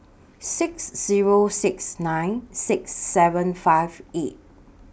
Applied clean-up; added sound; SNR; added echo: none; none; none; none.